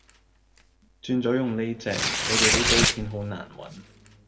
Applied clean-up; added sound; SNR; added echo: none; Tearing; -2 dB; reverberation time 1.8 s.